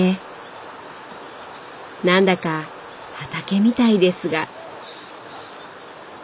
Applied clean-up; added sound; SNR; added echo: none; none; none; none.